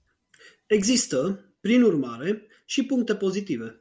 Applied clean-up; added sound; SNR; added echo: none; none; none; none.